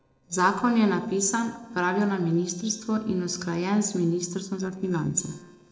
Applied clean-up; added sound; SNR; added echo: neural separator model SepFormer DNS4.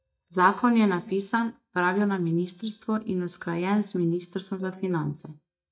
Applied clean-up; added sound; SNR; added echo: neural mask model DeepFilterNet 3.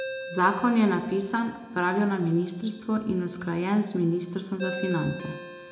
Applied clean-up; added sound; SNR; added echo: none; Ringtone; 14 dB; reverberation time 0.6 s.